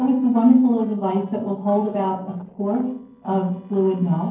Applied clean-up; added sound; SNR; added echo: neural separator model SepFormer DNS4.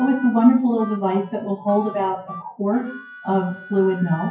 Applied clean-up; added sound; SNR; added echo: classical method WPE with log-MMSE.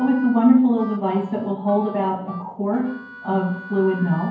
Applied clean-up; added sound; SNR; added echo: none; Harmonica; 18 dB; reverberation time 0.9 s.